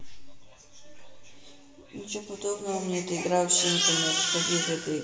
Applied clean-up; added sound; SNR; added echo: none; none; none; reverberation time 2.8 s.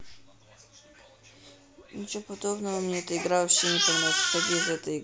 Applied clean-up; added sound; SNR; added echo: none; none; none; none.